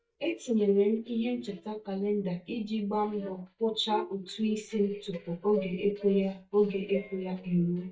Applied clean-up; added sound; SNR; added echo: neural mask model DeepFilterNet 3.